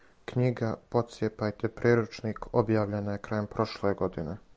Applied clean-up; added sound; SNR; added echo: none; none; none; none.